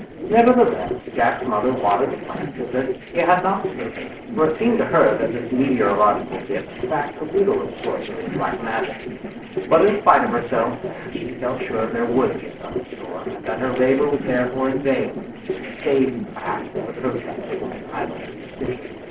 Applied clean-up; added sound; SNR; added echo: neural separator model SepFormer DNS4.